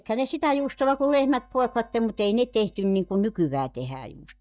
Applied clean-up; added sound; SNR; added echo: neural mask model DeepFilterNet 3.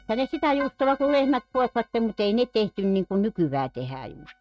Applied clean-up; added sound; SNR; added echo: neural mask model RNNoise.